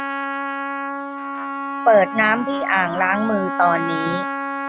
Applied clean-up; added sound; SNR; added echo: none; Trumpet; 5 dB; none.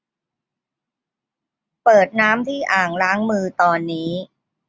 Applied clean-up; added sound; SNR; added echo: none; none; none; none.